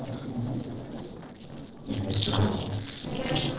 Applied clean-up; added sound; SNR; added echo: neural separator model SepFormer DNS4.